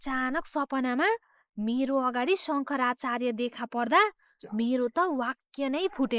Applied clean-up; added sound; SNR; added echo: neural mask model Resemble Enhance denoiser.